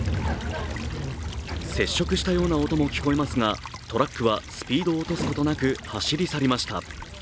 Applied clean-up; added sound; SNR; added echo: none; Stream / Trickle, dribble; 16 dB; none.